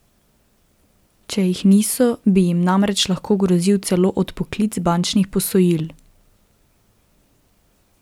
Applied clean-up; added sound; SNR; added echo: none; none; none; none.